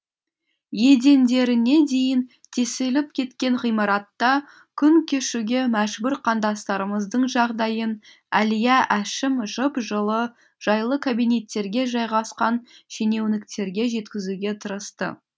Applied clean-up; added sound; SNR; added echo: none; none; none; none.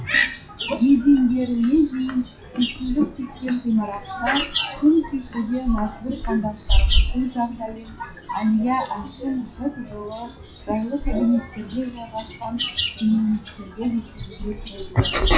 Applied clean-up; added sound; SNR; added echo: classical method WPE with log-MMSE.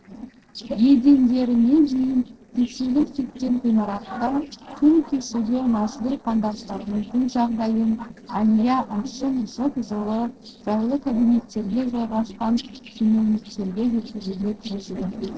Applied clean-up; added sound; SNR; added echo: neural separator model SepFormer DNS4.